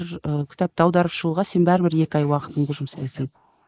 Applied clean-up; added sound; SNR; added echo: neural mask model Resemble Enhance denoiser.